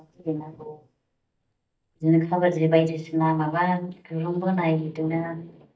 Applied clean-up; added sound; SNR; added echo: neural mask model DeepFilterNet 3.